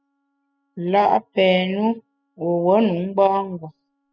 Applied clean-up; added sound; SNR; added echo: classical method spectral subtraction.